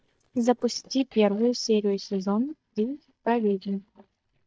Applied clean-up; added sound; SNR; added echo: neural mask model DeepFilterNet 3.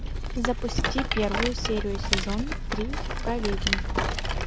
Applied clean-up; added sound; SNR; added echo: none; Rattle; 3 dB; none.